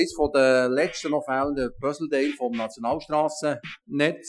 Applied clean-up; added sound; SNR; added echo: classical method Wiener filter.